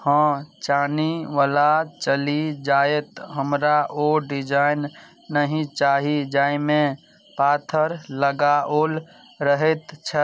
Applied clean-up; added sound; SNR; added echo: none; none; none; none.